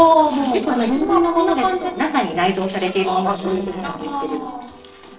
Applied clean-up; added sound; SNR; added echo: neural separator model SepFormer DNS4.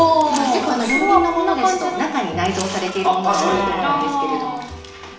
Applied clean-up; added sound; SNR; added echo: none; Camera; 17 dB; reverberation time 0.8 s.